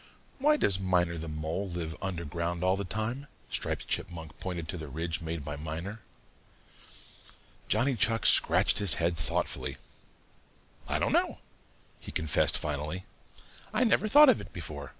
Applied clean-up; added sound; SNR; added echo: none; none; none; none.